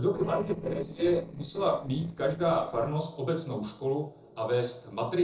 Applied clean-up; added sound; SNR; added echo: neural separator model SepFormer DNS4.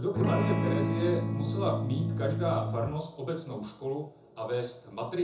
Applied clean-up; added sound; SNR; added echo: none; Electric guitar / Strum; -2 dB; reverberation time 0.5 s.